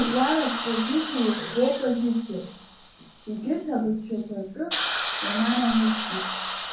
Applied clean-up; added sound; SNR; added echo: none; Hiss; 1 dB; reverberation time 0.6 s.